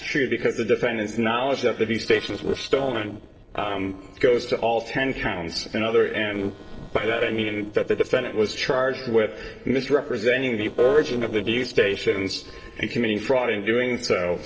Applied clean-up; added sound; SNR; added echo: neural separator model SepFormer DNS4.